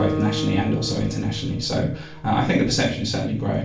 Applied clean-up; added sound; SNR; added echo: none; Acoustic guitar; 9 dB; reverberation time 0.4 s.